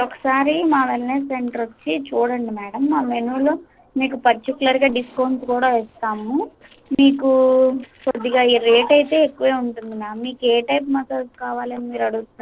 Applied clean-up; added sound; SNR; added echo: neural separator model SepFormer DNS4.